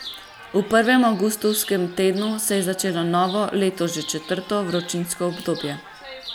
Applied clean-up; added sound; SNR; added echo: none; Chirp, tweet; 16 dB; none.